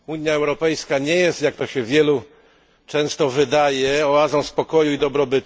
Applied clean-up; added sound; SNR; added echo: none; none; none; none.